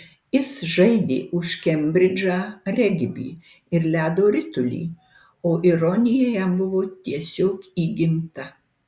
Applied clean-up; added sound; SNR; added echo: none; none; none; none.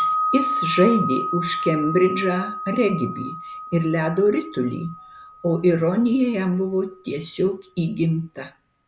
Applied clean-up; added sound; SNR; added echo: none; Wind chime; 7 dB; none.